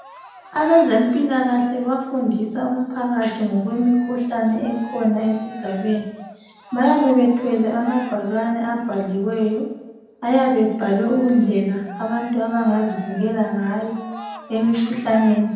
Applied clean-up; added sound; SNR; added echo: none; Cheering; 19 dB; reverberation time 0.9 s.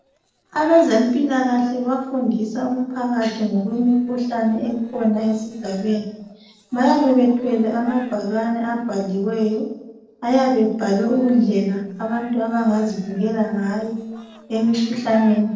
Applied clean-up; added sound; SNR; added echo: neural separator model SepFormer DNS4.